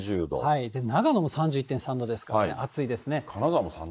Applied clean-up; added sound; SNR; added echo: neural mask model Resemble Enhance denoiser.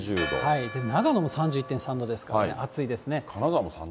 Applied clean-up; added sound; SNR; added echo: none; Church bell; 12 dB; none.